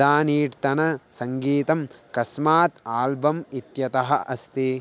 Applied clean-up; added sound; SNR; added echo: none; none; none; none.